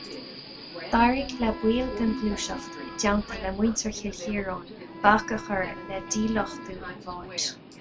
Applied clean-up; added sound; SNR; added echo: none; Subway, metro, underground + Wind instrument, woodwind instrument; 11 dB; none.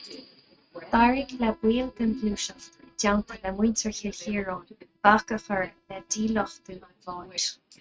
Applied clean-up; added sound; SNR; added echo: neural mask model RNNoise.